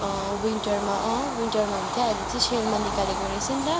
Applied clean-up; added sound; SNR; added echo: none; Train / Bird vocalization, bird call, bird song; 3 dB; none.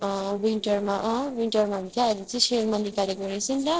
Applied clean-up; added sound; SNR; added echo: neural separator model SepFormer DNS4.